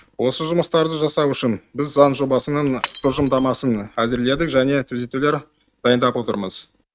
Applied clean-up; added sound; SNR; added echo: neural mask model RNNoise.